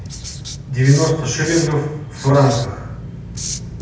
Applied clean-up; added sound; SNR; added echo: none; Writing; 14 dB; reverberation time 0.8 s.